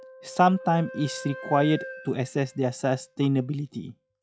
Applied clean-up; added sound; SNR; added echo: classical method log-MMSE.